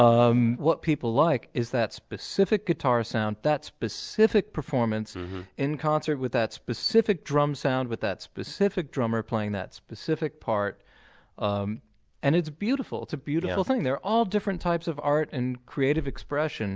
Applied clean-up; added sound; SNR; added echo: none; none; none; none.